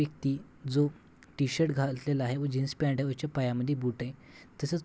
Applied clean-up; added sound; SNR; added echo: none; none; none; none.